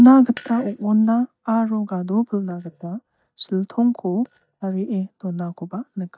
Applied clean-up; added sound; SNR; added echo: neural mask model DeepFilterNet 3.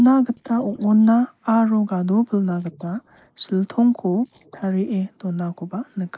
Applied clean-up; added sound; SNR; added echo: neural mask model Resemble Enhance denoiser.